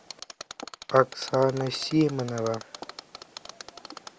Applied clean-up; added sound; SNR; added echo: none; Mechanisms; 15 dB; none.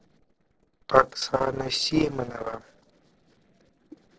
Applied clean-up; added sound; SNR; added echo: neural separator model SepFormer DNS4.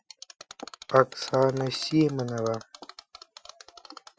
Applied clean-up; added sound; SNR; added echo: classical method Wiener filter.